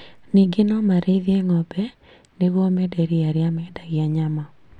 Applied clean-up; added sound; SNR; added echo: none; none; none; none.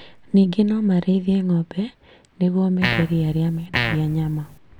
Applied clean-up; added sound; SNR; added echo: none; Fart; 6 dB; none.